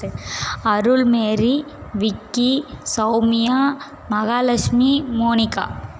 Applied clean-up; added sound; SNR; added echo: none; none; none; none.